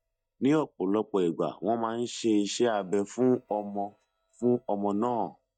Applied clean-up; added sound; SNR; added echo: neural mask model DeepFilterNet 3.